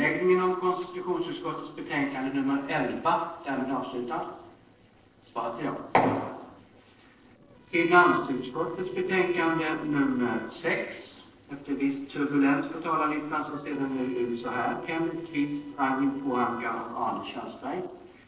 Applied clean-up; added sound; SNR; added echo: neural separator model SepFormer DNS4.